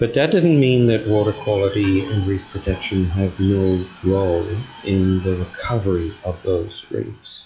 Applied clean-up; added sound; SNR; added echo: classical method log-MMSE.